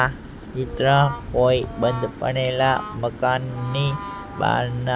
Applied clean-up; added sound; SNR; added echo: none; Brass instrument; 15 dB; none.